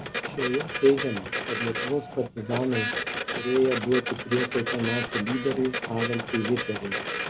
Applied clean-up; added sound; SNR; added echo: none; Printer; 3 dB; none.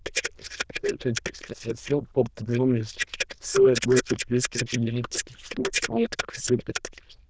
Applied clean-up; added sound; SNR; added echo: neural diffusion model UNIVERSE++.